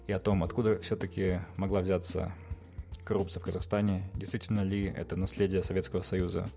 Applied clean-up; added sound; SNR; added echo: none; none; none; none.